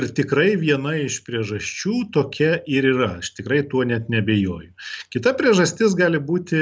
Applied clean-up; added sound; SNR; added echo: none; none; none; none.